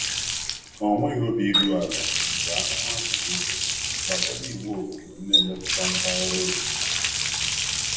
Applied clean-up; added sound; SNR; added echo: none; Water tap, faucet; -4 dB; reverberation time 0.7 s.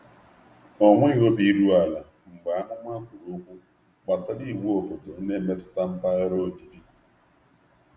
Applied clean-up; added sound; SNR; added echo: none; none; none; none.